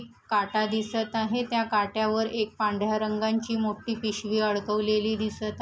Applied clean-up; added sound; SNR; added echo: none; none; none; none.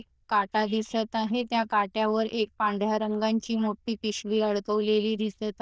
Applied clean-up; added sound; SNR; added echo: neural diffusion model UNIVERSE++.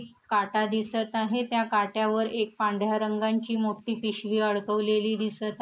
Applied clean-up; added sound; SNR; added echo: neural mask model Resemble Enhance denoiser.